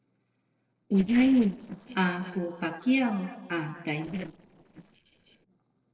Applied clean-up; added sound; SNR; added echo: neural separator model SepFormer DNS4.